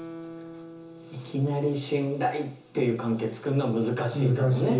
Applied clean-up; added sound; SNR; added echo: none; Guitar; 20 dB; reverberation time 0.7 s.